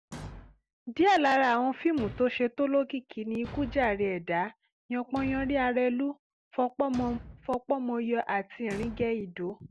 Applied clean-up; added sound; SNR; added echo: none; Thump, thud; 18 dB; none.